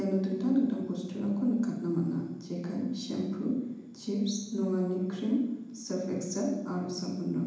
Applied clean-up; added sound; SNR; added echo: none; none; none; reverberation time 1.0 s.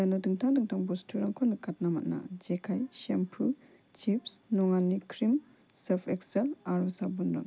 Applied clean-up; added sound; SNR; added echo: none; none; none; none.